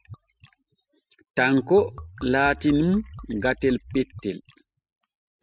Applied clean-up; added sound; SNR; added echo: classical method spectral subtraction.